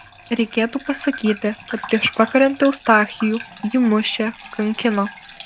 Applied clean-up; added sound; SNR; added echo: none; Bathtub (filling or washing) / Gurgling; 17 dB; none.